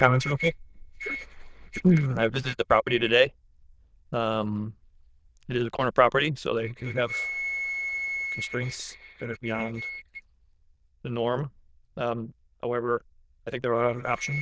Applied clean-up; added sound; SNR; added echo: neural diffusion model UNIVERSE++.